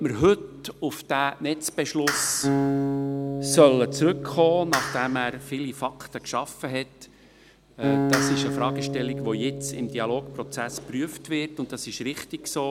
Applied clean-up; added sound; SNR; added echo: none; Acoustic guitar + Clapping; 4 dB; none.